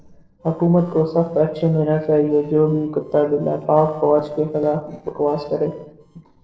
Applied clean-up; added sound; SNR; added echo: neural separator model SepFormer DNS4.